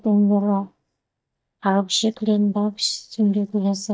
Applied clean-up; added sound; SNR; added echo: neural mask model DeepFilterNet 3.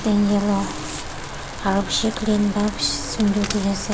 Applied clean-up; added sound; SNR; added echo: none; Crackle; 14 dB; none.